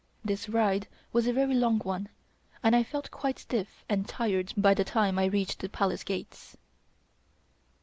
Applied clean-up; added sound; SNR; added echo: none; none; none; none.